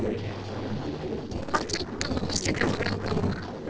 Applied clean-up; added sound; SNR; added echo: neural separator model SepFormer DNS4.